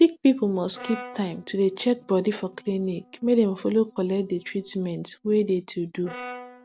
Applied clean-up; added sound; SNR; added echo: none; Brass instrument; 20 dB; none.